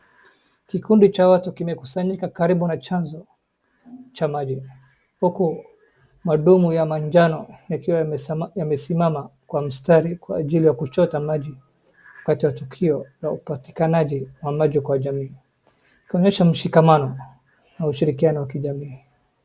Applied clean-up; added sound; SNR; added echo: none; none; none; none.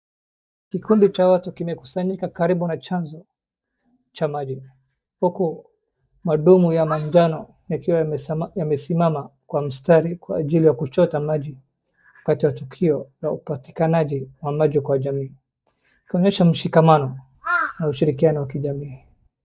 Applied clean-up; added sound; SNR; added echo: neural mask model DeepFilterNet 3.